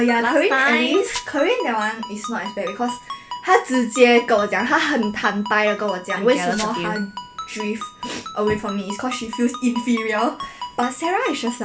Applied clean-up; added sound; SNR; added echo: none; Ringtone + Glass; 13 dB; none.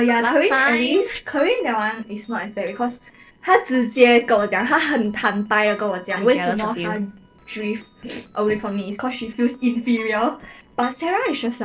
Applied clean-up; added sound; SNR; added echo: neural separator model SepFormer DNS4.